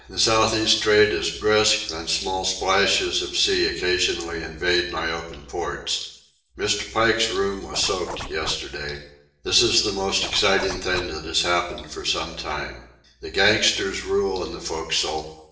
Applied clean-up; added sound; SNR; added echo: none; Zipper (clothing); 12 dB; reverberation time 0.7 s.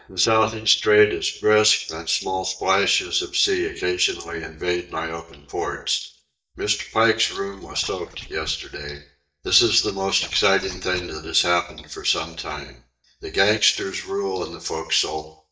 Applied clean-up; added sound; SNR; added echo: neural mask model DeepFilterNet 3.